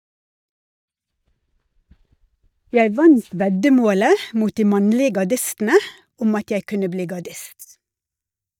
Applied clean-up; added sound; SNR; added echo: neural mask model DeepFilterNet 3.